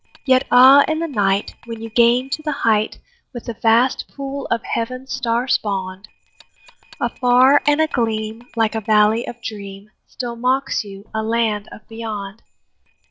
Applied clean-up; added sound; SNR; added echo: neural separator model SepFormer DNS4.